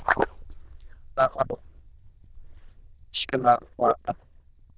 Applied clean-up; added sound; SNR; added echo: neural diffusion model UNIVERSE++.